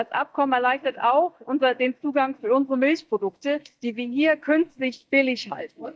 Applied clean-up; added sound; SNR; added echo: neural mask model DeepFilterNet 3.